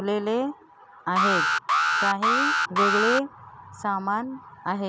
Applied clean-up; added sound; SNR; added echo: none; Alarm; -3 dB; none.